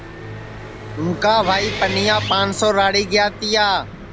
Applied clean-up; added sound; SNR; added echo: none; Guitar + Car passing by; 9 dB; none.